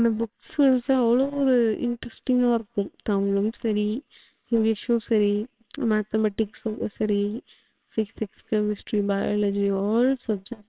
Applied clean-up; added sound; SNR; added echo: neural separator model SepFormer WHAMR!.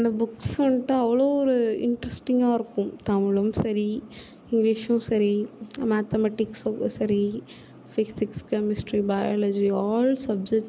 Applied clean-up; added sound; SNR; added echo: none; none; none; none.